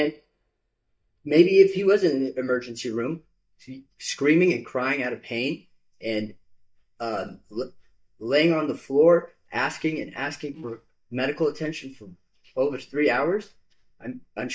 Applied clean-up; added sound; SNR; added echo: neural mask model DeepFilterNet 3.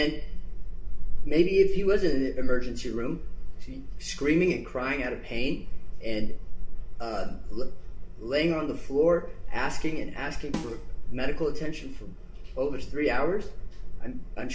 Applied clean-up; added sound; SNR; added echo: none; Snare drum; 15 dB; reverberation time 0.3 s.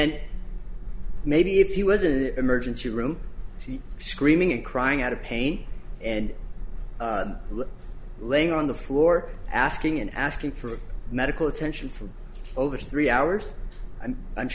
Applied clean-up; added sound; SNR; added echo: none; none; none; none.